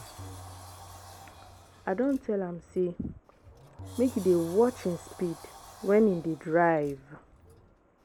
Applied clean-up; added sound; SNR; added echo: none; Tabla + Sliding door; 19 dB; none.